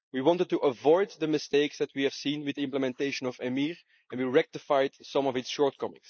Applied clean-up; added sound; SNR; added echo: neural mask model Resemble Enhance denoiser.